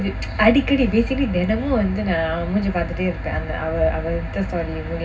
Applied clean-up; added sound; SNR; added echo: none; none; none; reverberation time 0.4 s.